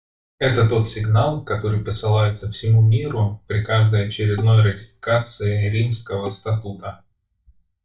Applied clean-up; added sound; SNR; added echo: neural mask model DeepFilterNet 3.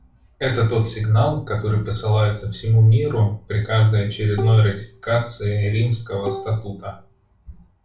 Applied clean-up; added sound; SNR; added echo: none; Bowed string instrument; 15 dB; reverberation time 0.3 s.